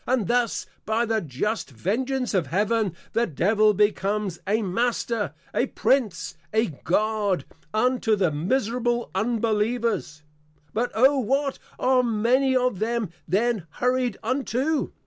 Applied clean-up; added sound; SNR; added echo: none; none; none; none.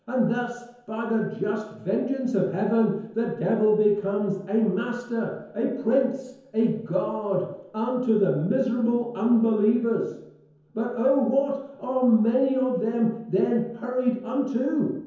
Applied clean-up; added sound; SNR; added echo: none; none; none; reverberation time 0.9 s.